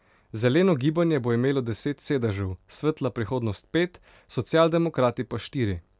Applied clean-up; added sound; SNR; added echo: none; none; none; none.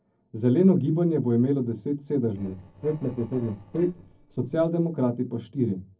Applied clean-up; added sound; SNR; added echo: neural separator model SepFormer DNS4.